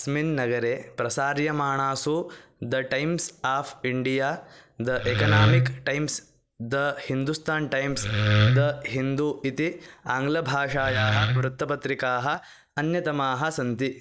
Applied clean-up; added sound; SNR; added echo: neural mask model DeepFilterNet 3.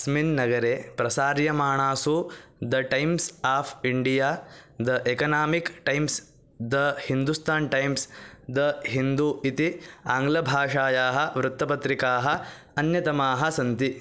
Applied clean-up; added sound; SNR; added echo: none; none; none; none.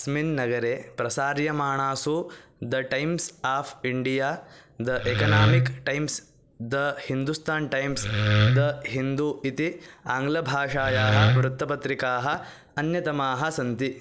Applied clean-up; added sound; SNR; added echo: none; Wood; -5 dB; none.